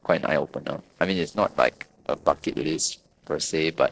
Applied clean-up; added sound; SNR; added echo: neural separator model SepFormer DNS4.